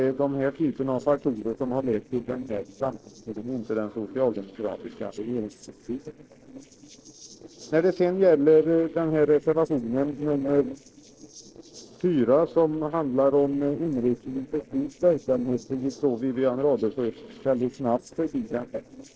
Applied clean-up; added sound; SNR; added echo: neural separator model SepFormer DNS4.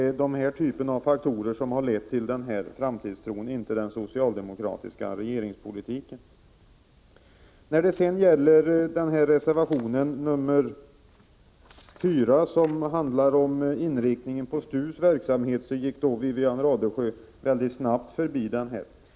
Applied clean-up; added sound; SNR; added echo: none; none; none; none.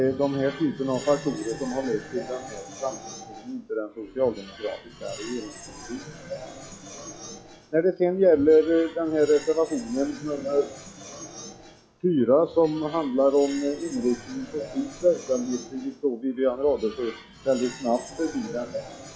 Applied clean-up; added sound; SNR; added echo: classical method log-MMSE.